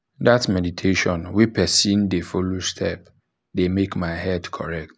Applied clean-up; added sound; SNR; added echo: none; none; none; none.